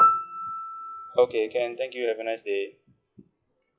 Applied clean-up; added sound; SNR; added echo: classical method log-MMSE.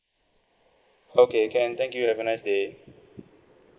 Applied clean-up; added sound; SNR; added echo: neural mask model Resemble Enhance denoiser.